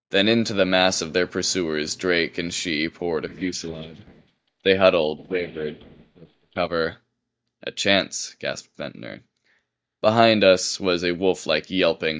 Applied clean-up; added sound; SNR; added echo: neural mask model DeepFilterNet 3.